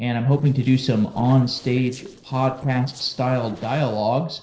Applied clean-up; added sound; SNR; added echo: neural separator model SepFormer DNS4.